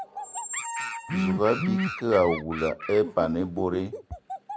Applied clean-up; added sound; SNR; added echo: none; Animal + Squeak; 9 dB; none.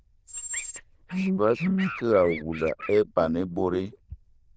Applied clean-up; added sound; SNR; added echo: neural diffusion model UNIVERSE++.